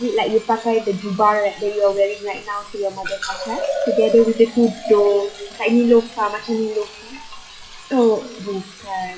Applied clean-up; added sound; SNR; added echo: classical method WPE with log-MMSE.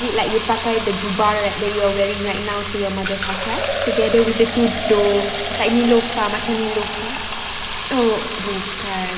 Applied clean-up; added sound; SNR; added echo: none; Fill (with liquid); 4 dB; reverberation time 3.0 s.